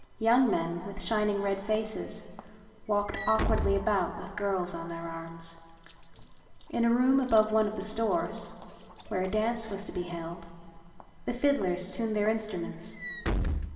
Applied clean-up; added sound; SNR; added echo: none; Walk, footsteps / Slam; 9 dB; reverberation time 2.1 s.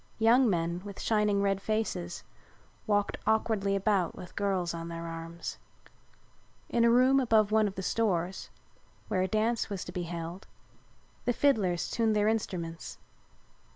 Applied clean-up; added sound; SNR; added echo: none; none; none; none.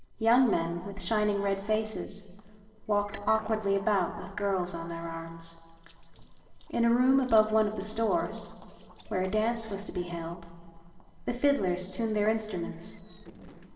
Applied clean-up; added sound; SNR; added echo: neural separator model SepFormer DNS4.